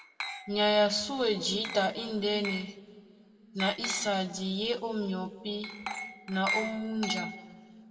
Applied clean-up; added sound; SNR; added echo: none; Glass; 10 dB; reverberation time 1.3 s.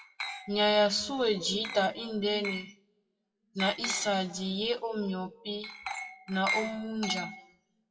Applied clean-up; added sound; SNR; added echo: classical method WPE with log-MMSE.